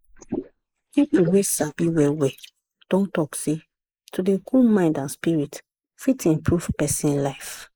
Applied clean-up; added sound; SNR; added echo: neural mask model Resemble Enhance denoiser.